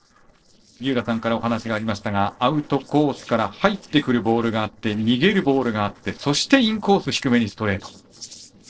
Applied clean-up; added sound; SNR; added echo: neural separator model SepFormer DNS4.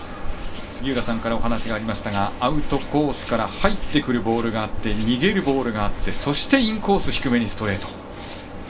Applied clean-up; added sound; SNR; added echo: none; Hands; 4 dB; reverberation time 0.2 s.